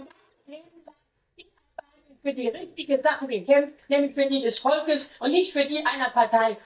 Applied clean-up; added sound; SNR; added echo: neural mask model DeepFilterNet 3.